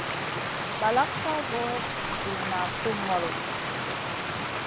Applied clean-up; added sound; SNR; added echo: none; Stream; -1 dB; none.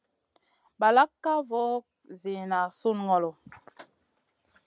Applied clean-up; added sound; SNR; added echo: none; none; none; none.